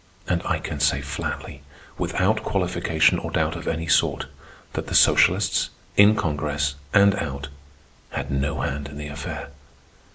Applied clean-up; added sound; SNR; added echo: none; none; none; none.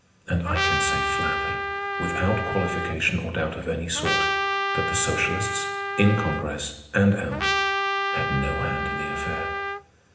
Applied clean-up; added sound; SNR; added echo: none; Trumpet; 0 dB; reverberation time 0.8 s.